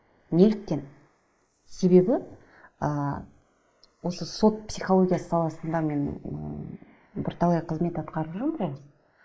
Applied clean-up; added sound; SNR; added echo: neural mask model Resemble Enhance denoiser.